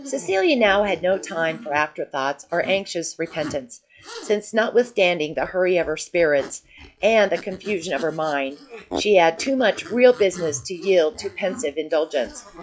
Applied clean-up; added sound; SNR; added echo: classical method log-MMSE.